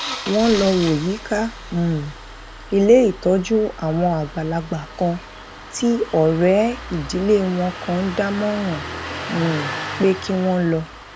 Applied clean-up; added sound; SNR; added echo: none; Engine starting; 12 dB; none.